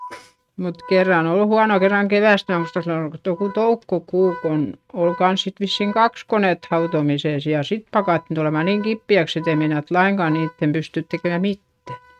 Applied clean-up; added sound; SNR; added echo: neural mask model RNNoise.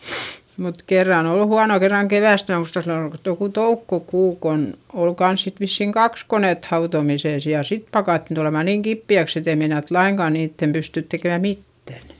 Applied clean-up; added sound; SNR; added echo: none; none; none; none.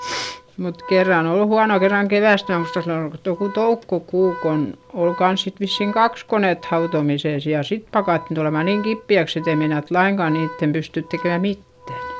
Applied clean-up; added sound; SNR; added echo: none; Organ; 15 dB; none.